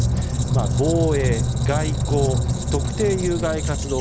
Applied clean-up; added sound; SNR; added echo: none; Squeak; -3 dB; none.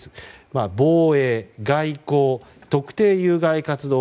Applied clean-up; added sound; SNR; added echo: none; none; none; none.